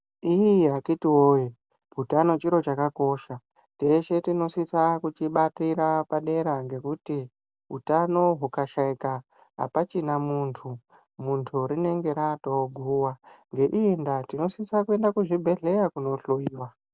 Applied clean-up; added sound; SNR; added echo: none; none; none; none.